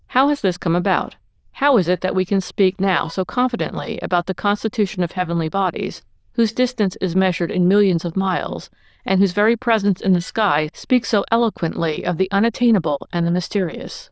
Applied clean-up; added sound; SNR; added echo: neural diffusion model UNIVERSE++.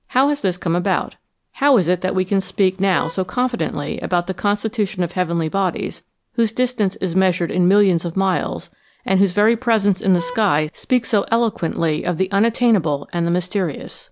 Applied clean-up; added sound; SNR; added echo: none; Vehicle horn, car horn, honking; 17 dB; none.